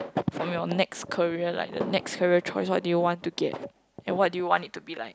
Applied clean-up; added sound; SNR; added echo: none; none; none; none.